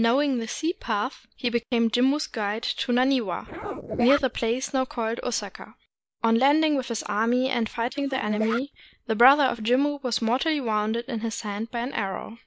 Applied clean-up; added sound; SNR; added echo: neural mask model Resemble Enhance denoiser.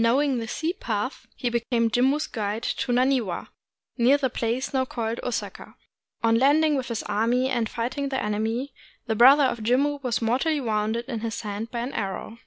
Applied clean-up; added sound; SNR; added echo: none; none; none; none.